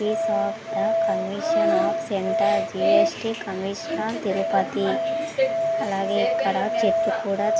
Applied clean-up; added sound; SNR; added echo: none; Musical instrument; -1 dB; none.